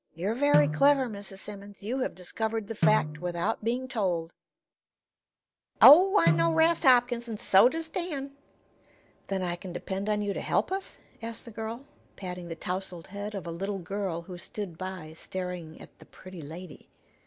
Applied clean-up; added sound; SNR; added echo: none; Snare drum; 5 dB; none.